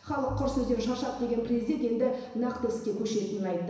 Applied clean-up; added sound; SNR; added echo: none; Bowed string instrument; 15 dB; reverberation time 1.0 s.